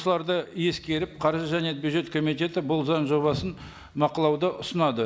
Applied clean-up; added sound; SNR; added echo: none; none; none; none.